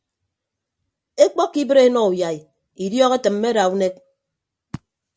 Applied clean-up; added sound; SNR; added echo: none; none; none; none.